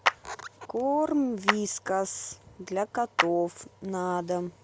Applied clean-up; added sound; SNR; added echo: none; Clapping; 4 dB; none.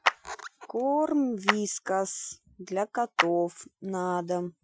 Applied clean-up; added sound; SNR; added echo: classical method Wiener filter.